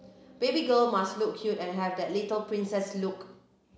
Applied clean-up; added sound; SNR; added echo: none; none; none; none.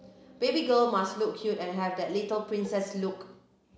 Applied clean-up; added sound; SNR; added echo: none; Dishes, pots, and pans; 19 dB; none.